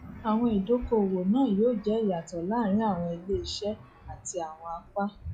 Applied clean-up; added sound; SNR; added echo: classical method log-MMSE.